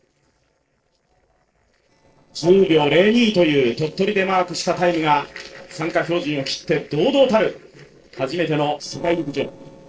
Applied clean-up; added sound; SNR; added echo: neural separator model SepFormer DNS4.